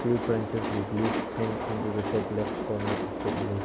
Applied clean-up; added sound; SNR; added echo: none; Train; 1 dB; none.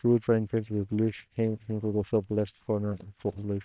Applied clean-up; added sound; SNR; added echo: neural separator model SepFormer WHAM!.